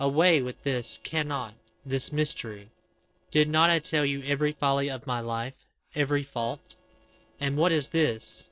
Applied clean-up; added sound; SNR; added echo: neural separator model SepFormer DNS4.